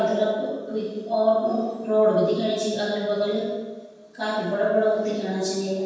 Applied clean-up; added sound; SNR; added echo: none; none; none; reverberation time 1.2 s.